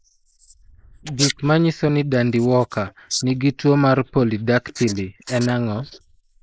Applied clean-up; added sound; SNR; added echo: neural mask model Resemble Enhance denoiser.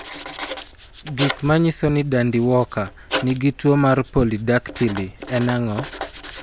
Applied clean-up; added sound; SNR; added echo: none; Writing; 10 dB; none.